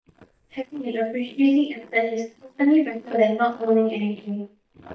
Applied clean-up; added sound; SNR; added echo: neural mask model DeepFilterNet 3.